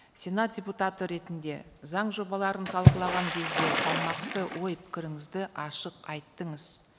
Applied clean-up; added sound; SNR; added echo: none; Water / Splash, splatter; -2 dB; none.